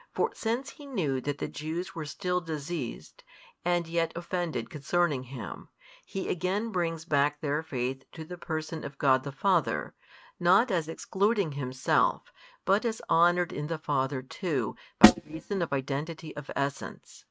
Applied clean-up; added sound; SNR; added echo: neural mask model RNNoise.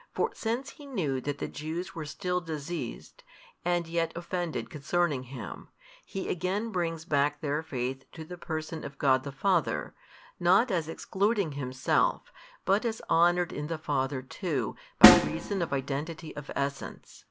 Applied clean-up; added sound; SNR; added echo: none; Snare drum; -5 dB; none.